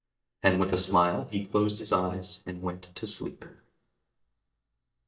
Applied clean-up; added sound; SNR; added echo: neural mask model DeepFilterNet 3.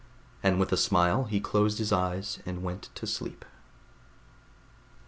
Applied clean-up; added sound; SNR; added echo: none; none; none; none.